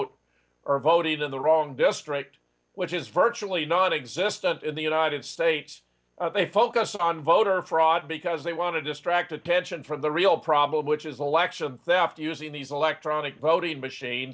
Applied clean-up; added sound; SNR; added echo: none; none; none; none.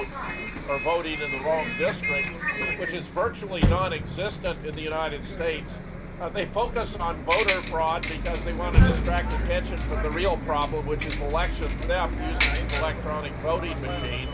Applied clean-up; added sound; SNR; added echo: none; Bus + Motor vehicle (road); -2 dB; none.